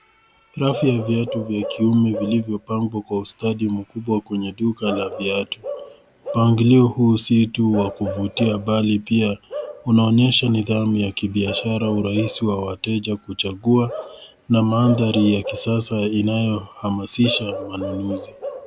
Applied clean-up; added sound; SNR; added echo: none; Bark / Livestock, farm animals, working animals; 14 dB; none.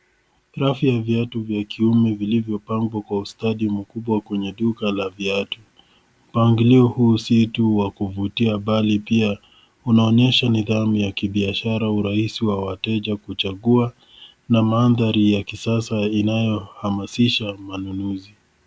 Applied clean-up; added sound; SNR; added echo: none; none; none; none.